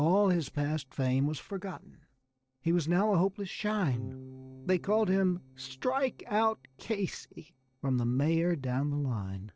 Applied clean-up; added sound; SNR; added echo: neural separator model SepFormer DNS4.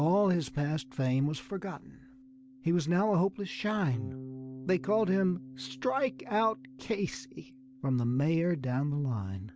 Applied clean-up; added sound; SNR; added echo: none; Bass guitar; 18 dB; none.